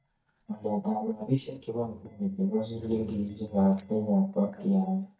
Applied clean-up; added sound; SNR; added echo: neural mask model DeepFilterNet 3.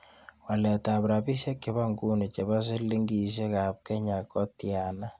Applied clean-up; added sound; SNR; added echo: none; none; none; none.